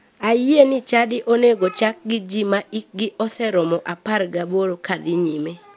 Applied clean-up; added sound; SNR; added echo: none; none; none; none.